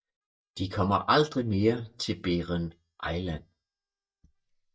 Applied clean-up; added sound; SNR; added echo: neural mask model DeepFilterNet 3.